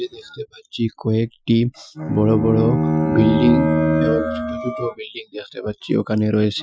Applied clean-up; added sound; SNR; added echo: classical method Wiener filter.